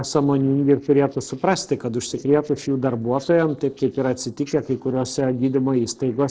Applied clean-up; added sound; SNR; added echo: neural separator model SepFormer DNS4.